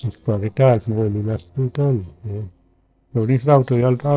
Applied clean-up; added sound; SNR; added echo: neural separator model SepFormer DNS4.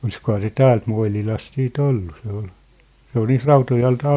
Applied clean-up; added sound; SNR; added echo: none; none; none; none.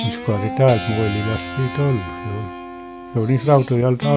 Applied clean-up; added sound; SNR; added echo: none; Guitar; 10 dB; none.